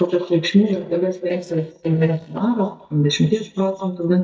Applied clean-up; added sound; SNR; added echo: neural mask model DeepFilterNet 3.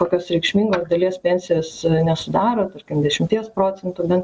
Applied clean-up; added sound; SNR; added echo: none; none; none; none.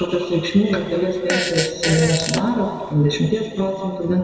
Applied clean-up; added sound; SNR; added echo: none; Fart; 7 dB; reverberation time 2.2 s.